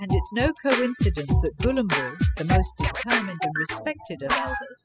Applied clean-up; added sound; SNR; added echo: classical method spectral subtraction.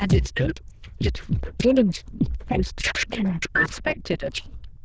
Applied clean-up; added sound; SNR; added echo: neural diffusion model UNIVERSE++.